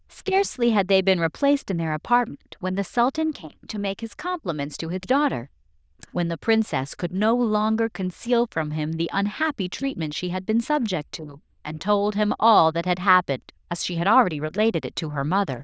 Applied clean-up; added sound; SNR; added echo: neural diffusion model UNIVERSE++.